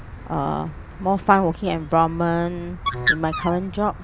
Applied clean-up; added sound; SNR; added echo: none; Bird; 8 dB; none.